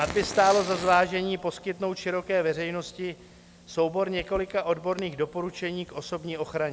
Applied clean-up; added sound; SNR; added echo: none; Fire; 15 dB; none.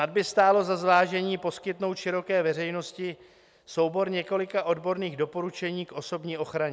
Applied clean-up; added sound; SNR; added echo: none; none; none; none.